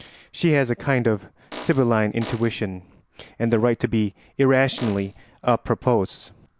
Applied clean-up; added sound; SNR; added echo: none; Fart; 14 dB; none.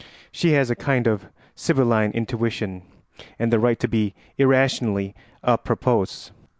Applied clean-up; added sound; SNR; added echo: none; none; none; none.